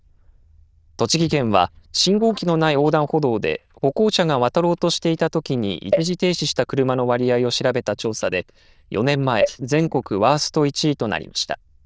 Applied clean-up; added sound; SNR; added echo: neural diffusion model UNIVERSE++.